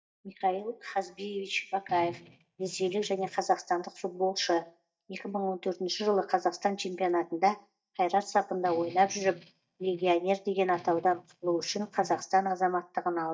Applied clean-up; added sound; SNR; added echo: neural mask model DeepFilterNet 3.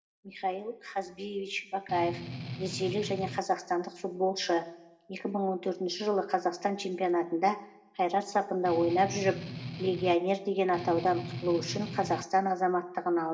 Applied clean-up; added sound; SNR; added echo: none; Strum; 9 dB; reverberation time 0.7 s.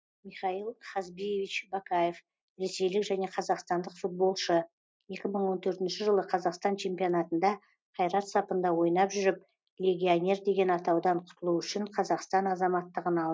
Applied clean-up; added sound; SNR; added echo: none; none; none; none.